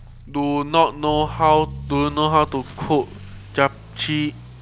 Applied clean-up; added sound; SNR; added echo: none; Accelerating, revving, vroom / Motor vehicle (road); 14 dB; none.